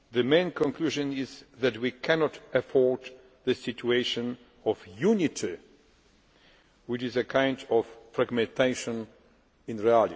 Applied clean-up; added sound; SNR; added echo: none; none; none; none.